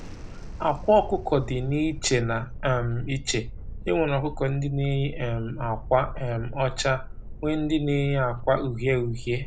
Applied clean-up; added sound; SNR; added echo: none; Thunderstorm; 9 dB; none.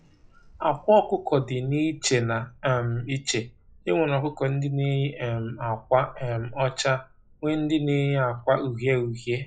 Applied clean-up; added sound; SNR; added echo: classical method log-MMSE.